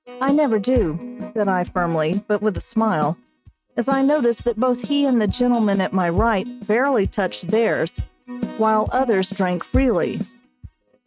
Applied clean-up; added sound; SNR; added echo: neural mask model RNNoise.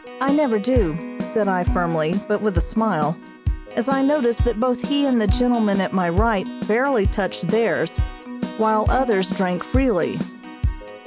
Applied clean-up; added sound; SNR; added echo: none; Keyboard (musical); 5 dB; none.